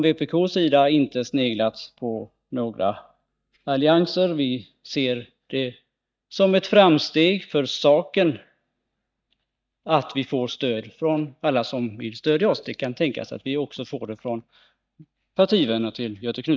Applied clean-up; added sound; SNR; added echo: neural mask model DeepFilterNet 3.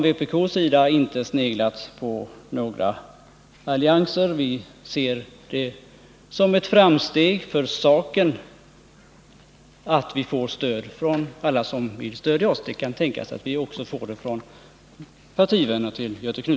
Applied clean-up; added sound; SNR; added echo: none; none; none; none.